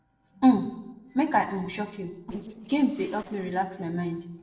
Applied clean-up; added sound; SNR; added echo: neural separator model SepFormer DNS4.